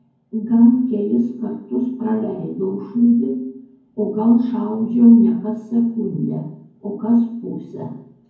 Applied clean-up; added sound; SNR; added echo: none; none; none; reverberation time 0.9 s.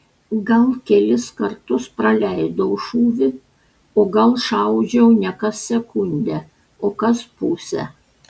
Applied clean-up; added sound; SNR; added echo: none; none; none; none.